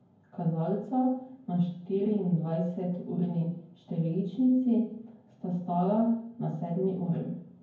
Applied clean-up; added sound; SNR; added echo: none; none; none; reverberation time 0.9 s.